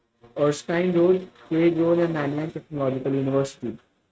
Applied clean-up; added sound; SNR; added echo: neural mask model RNNoise.